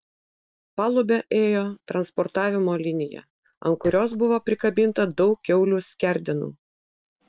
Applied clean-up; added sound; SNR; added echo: neural separator model SepFormer DNS4.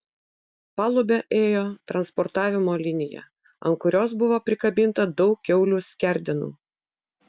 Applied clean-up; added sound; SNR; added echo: none; none; none; none.